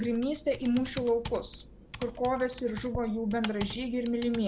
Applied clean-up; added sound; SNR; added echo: none; Computer keyboard; 12 dB; none.